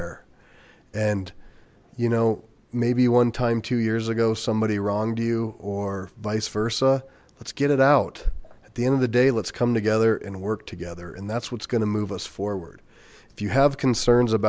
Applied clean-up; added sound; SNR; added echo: none; none; none; none.